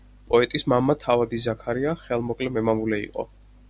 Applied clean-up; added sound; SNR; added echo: none; none; none; none.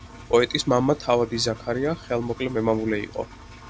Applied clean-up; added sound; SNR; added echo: none; Engine; 20 dB; none.